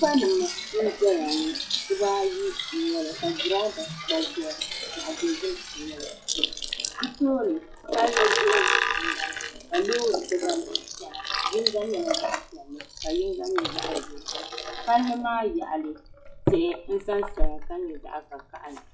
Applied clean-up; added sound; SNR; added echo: classical method WPE with log-MMSE.